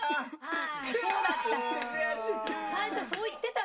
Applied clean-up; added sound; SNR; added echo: none; Cough; 12 dB; reverberation time 0.2 s.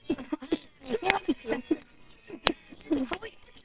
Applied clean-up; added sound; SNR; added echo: neural separator model SepFormer WHAMR!.